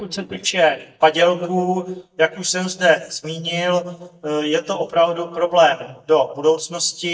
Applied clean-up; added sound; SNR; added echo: neural mask model DeepFilterNet 3.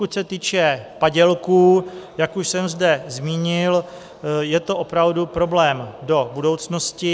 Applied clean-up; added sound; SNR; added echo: none; none; none; none.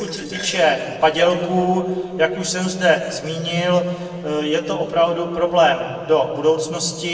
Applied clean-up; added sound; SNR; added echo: neural separator model SepFormer DNS4.